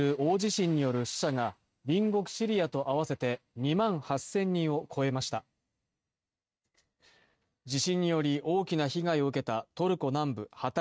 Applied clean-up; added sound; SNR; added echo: neural mask model RNNoise.